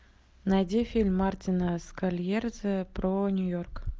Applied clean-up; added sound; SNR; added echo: none; none; none; none.